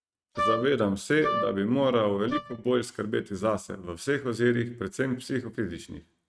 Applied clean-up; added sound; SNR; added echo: neural mask model RNNoise.